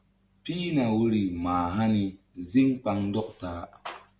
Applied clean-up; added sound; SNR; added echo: none; none; none; none.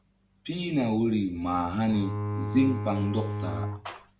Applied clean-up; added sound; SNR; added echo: none; Bowed string instrument; 3 dB; none.